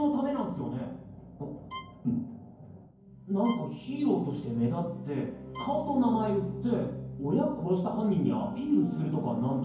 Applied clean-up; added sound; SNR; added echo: none; Bowed string instrument; 19 dB; reverberation time 0.9 s.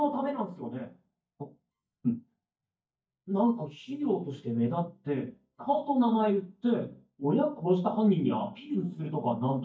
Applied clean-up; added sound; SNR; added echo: neural mask model DeepFilterNet 3.